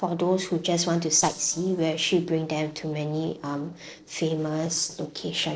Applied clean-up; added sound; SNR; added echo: neural separator model SepFormer DNS4.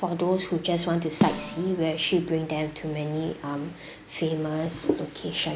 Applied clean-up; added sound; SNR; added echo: none; Snare drum; 6 dB; none.